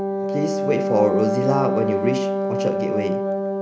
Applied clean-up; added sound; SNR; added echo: none; Wind instrument, woodwind instrument; -1 dB; none.